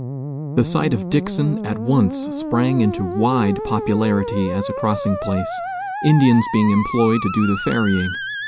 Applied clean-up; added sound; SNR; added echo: none; Musical instrument; 7 dB; none.